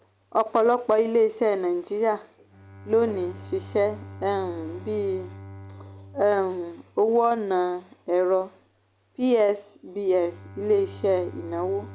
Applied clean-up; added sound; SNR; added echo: none; Bowed string instrument; 19 dB; none.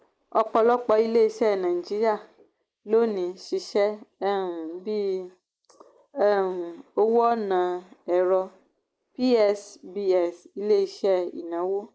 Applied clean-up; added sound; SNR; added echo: neural mask model Resemble Enhance denoiser.